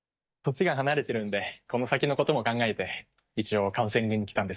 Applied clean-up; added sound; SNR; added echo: neural mask model DeepFilterNet 3.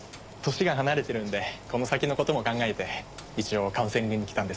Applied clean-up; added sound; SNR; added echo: none; Boiling; 18 dB; none.